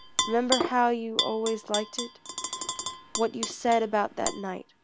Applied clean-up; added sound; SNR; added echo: none; Tap / Glass; 5 dB; none.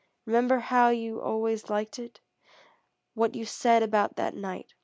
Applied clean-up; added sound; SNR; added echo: none; none; none; none.